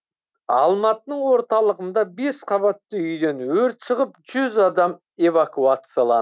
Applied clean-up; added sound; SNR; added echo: none; none; none; none.